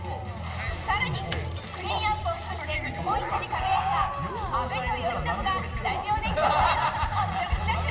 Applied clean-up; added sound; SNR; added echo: none; Mechanisms / Bicycle; 9 dB; reverberation time 2.0 s.